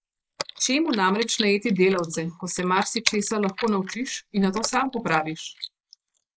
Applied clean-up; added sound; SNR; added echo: neural mask model Resemble Enhance denoiser.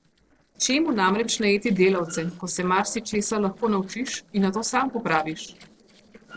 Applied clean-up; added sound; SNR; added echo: neural separator model SepFormer DNS4.